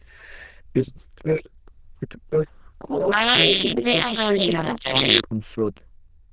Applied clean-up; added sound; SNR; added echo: neural diffusion model UNIVERSE++.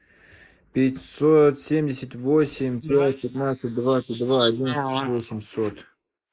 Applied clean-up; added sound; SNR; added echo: neural mask model Resemble Enhance denoiser.